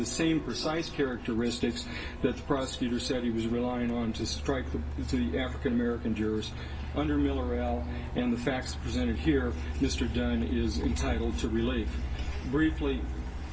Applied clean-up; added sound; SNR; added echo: none; Truck; 5 dB; reverberation time 0.2 s.